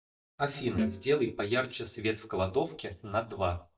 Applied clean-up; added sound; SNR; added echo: neural mask model DeepFilterNet 3.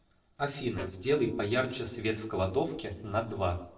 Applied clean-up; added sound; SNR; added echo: neural separator model SepFormer DNS4.